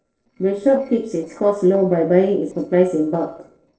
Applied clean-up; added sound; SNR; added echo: neural separator model SepFormer DNS4.